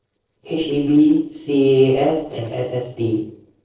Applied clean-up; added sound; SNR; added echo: neural separator model SepFormer DNS4.